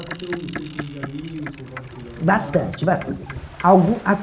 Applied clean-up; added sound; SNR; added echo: none; Boat, Water vehicle; 14 dB; reverberation time 0.4 s.